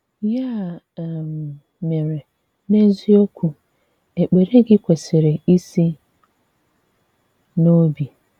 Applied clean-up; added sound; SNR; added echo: none; none; none; none.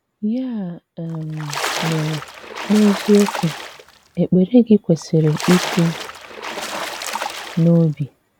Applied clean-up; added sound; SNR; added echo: none; Splash, splatter; 9 dB; none.